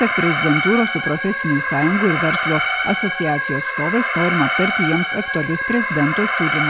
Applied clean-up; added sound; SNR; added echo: none; Alarm; 1 dB; none.